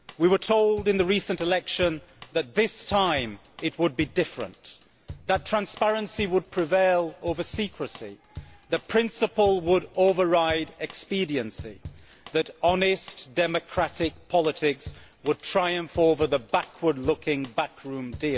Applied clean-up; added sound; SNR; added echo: none; Drum kit; 19 dB; none.